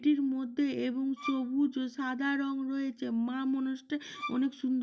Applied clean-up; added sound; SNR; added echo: none; Bowed string instrument; 11 dB; none.